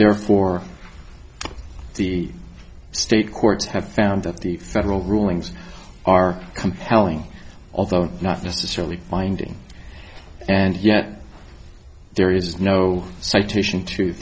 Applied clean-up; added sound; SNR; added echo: none; none; none; none.